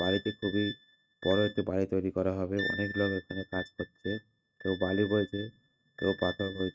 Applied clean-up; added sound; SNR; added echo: neural mask model RNNoise.